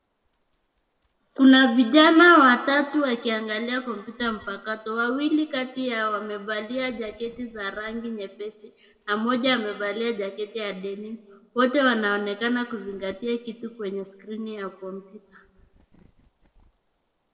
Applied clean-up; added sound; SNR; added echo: neural separator model SepFormer DNS4.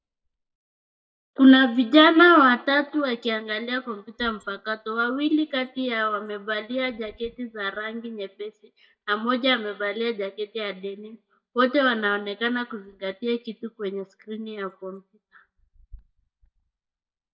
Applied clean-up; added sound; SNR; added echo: neural mask model DeepFilterNet 3.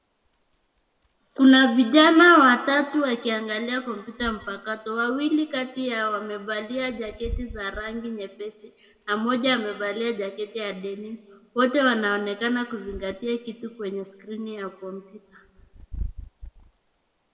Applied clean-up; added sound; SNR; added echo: none; Wind / Bird; 19 dB; reverberation time 1.1 s.